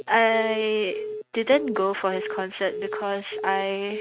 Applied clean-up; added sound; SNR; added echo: neural mask model RNNoise.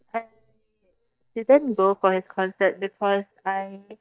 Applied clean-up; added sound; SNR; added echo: neural mask model DeepFilterNet 3.